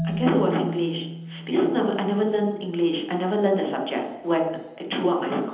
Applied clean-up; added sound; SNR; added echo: none; Marimba, xylophone; 11 dB; reverberation time 0.9 s.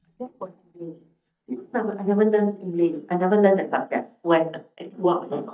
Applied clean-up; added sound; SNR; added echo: neural mask model DeepFilterNet 3.